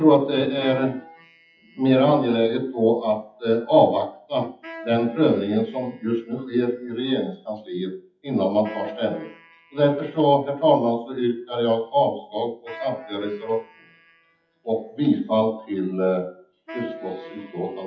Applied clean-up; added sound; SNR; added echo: classical method WPE with log-MMSE.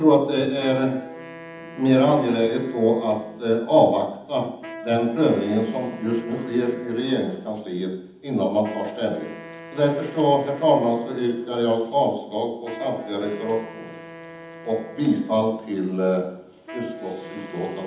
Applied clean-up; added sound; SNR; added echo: none; Wind instrument, woodwind instrument; 17 dB; reverberation time 0.8 s.